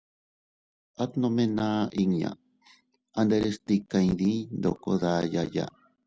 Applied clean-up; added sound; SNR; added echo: none; none; none; none.